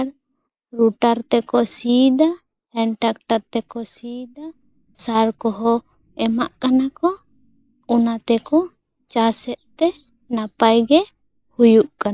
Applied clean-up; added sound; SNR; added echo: neural mask model Resemble Enhance denoiser.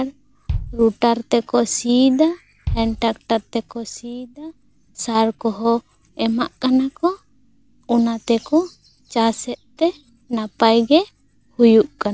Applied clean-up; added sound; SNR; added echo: none; Bass drum; 12 dB; none.